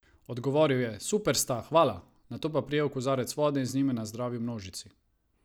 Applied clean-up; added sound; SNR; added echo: none; none; none; none.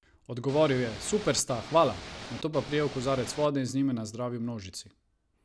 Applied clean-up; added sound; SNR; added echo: none; Ocean / Boat, Water vehicle; 13 dB; none.